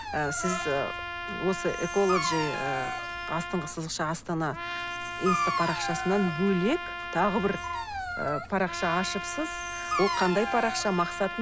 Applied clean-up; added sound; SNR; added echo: none; Trumpet + Dog; 3 dB; none.